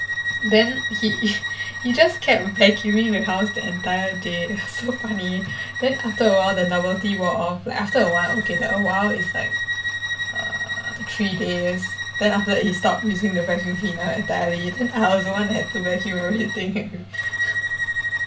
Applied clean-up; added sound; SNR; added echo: none; Bowed string instrument; 5 dB; reverberation time 0.2 s.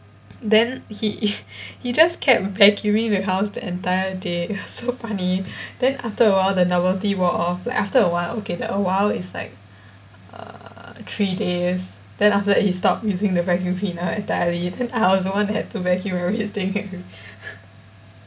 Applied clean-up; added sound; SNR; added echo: none; none; none; none.